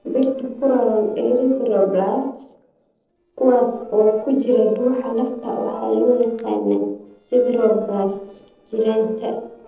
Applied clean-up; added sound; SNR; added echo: neural separator model SepFormer DNS4.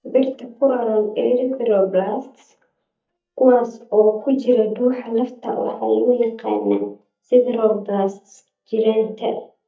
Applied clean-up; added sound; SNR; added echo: neural mask model DeepFilterNet 3.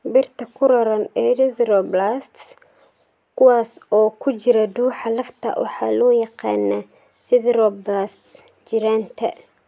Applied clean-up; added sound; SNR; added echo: none; none; none; none.